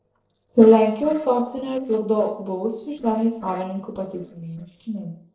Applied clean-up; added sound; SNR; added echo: neural separator model SepFormer DNS4.